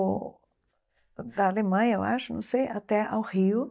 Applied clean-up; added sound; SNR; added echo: neural mask model DeepFilterNet 3.